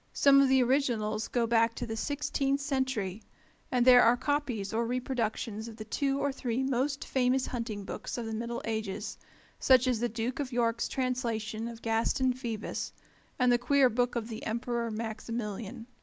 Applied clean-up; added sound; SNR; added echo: none; none; none; none.